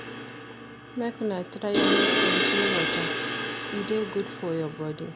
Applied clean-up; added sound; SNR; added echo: none; Crash cymbal; -4 dB; none.